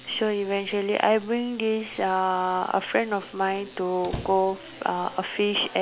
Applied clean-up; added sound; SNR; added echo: none; Squeak; 16 dB; none.